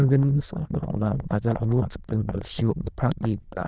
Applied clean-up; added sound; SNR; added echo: neural diffusion model UNIVERSE++.